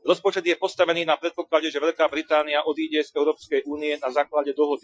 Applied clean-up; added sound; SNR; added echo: classical method Wiener filter.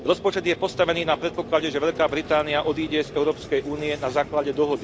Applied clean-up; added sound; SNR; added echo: none; Vehicle; 14 dB; none.